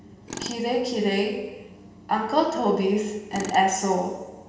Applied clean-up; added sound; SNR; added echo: none; Tools; 18 dB; reverberation time 1.1 s.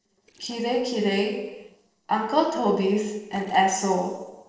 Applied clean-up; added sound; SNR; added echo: neural separator model SepFormer DNS4.